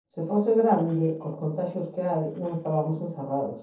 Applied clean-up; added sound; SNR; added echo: neural separator model SepFormer DNS4.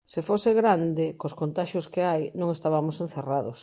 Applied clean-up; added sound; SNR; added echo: none; none; none; none.